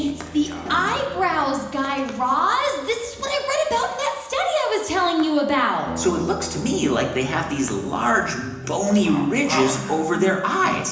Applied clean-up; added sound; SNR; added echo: none; Acoustic guitar; 17 dB; reverberation time 1.0 s.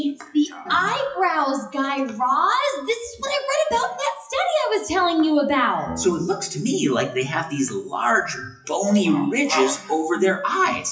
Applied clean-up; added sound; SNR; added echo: classical method WPE with log-MMSE.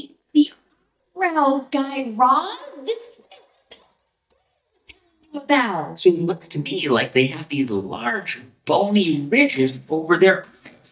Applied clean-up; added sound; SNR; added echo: neural mask model DeepFilterNet 3.